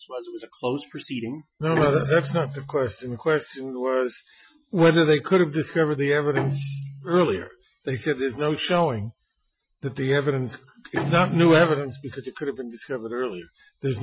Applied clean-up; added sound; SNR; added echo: classical method Wiener filter.